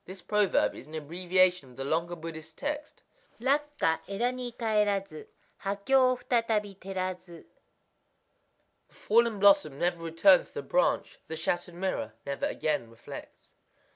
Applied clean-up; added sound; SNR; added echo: none; none; none; none.